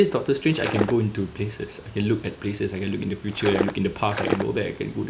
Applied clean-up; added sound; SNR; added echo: none; Skateboard; 2 dB; none.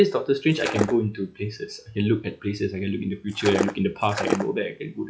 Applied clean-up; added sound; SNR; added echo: classical method log-MMSE.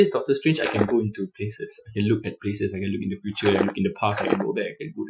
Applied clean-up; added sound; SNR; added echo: classical method Wiener filter.